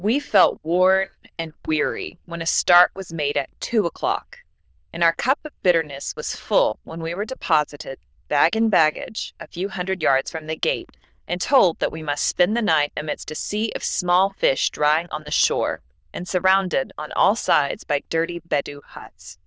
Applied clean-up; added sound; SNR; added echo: neural diffusion model UNIVERSE++.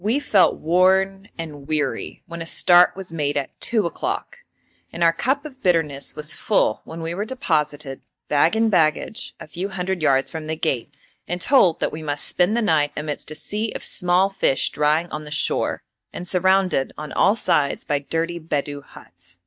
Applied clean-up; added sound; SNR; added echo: neural mask model DeepFilterNet 3.